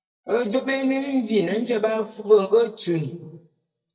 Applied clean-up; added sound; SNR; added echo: neural mask model DeepFilterNet 3.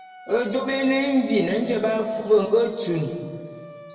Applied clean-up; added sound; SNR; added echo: none; Siren; 18 dB; reverberation time 1.9 s.